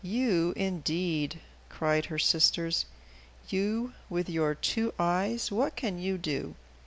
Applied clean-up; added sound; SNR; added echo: none; none; none; none.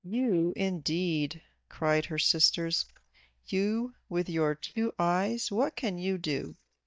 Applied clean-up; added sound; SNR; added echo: neural mask model DeepFilterNet 3.